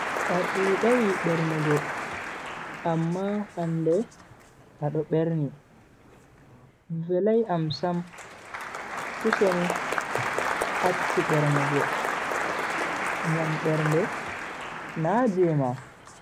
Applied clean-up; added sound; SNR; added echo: none; Applause; 3 dB; none.